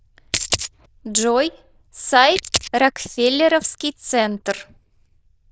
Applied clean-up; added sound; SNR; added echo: neural diffusion model UNIVERSE++.